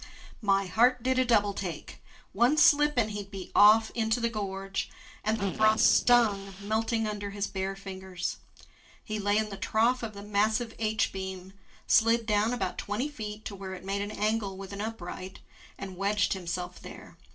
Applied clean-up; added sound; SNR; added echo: neural separator model SepFormer DNS4.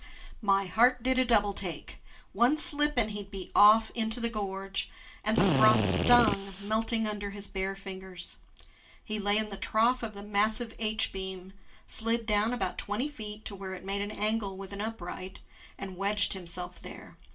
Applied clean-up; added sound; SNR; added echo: none; Drill; -2 dB; reverberation time 0.2 s.